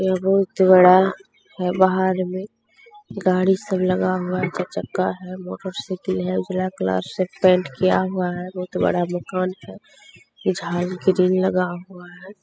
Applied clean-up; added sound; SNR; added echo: classical method spectral subtraction.